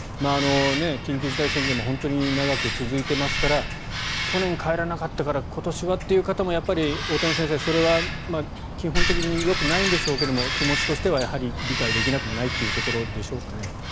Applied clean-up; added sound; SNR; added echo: none; Bird vocalization, bird call, bird song; 2 dB; none.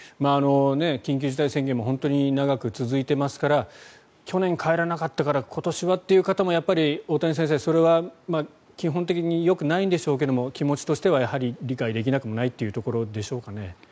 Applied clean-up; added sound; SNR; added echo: none; none; none; none.